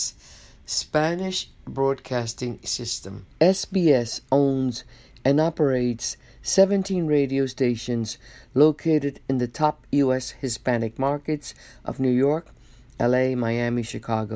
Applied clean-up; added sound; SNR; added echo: none; none; none; none.